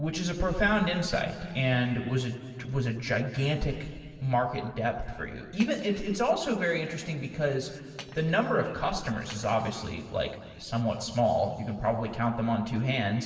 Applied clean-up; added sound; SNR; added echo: none; Cutlery, silverware; 18 dB; reverberation time 2.6 s.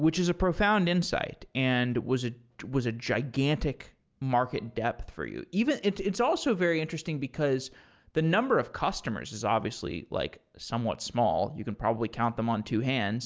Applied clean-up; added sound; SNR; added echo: none; none; none; none.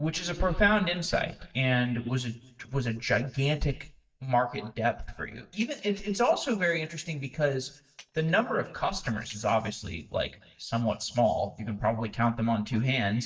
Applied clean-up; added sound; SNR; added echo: neural mask model DeepFilterNet 3.